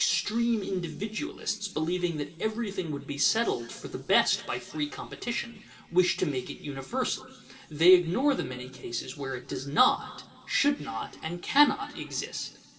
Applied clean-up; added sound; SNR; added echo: none; none; none; reverberation time 2.7 s.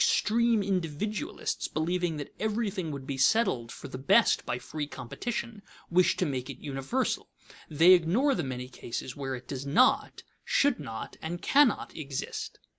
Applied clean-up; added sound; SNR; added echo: none; none; none; none.